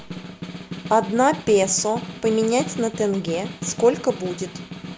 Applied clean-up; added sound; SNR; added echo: none; Snare drum; 11 dB; none.